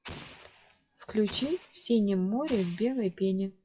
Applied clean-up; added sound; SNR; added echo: classical method WPE with log-MMSE.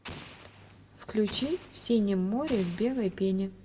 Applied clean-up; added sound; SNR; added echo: none; Explosion; 18 dB; reverberation time 0.8 s.